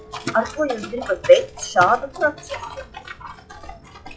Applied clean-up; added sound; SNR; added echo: classical method log-MMSE.